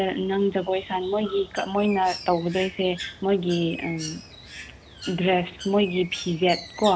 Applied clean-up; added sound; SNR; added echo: none; Bird; 15 dB; none.